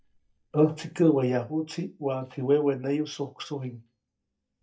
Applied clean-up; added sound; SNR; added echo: neural mask model DeepFilterNet 3.